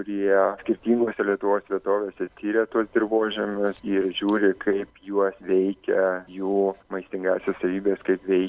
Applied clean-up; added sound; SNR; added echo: none; none; none; none.